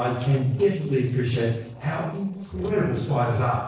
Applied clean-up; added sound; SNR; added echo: neural separator model SepFormer DNS4.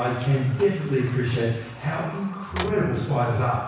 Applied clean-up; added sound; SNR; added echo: none; Sliding door; 16 dB; reverberation time 1.1 s.